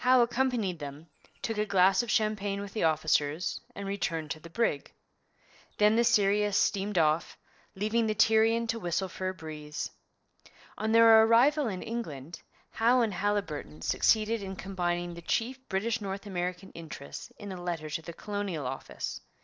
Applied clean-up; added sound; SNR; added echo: neural separator model SepFormer DNS4.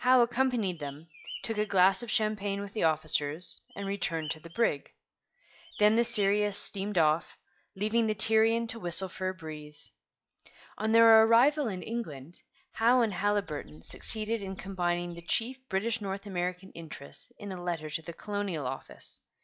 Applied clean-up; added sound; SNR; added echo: classical method log-MMSE.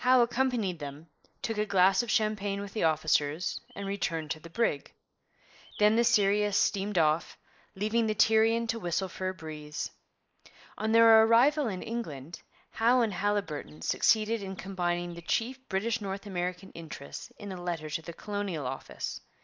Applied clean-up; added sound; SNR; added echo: neural mask model Resemble Enhance denoiser.